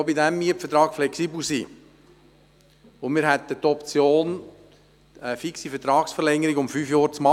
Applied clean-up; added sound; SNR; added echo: none; none; none; none.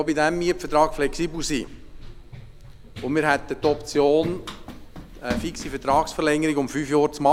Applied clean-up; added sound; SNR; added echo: none; Run; 12 dB; none.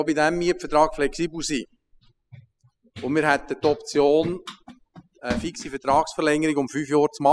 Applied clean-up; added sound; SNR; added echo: classical method spectral subtraction.